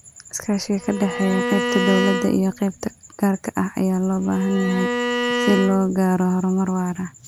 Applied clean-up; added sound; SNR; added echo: none; Bowed string instrument; 4 dB; none.